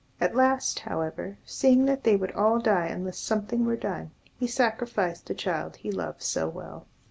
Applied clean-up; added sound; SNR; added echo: none; none; none; none.